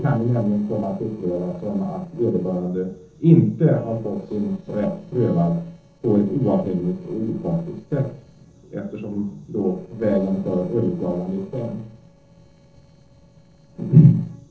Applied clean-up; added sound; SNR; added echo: neural separator model SepFormer DNS4.